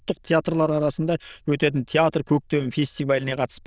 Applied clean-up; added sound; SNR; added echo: neural diffusion model UNIVERSE++.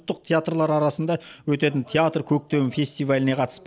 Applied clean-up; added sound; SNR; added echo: none; none; none; none.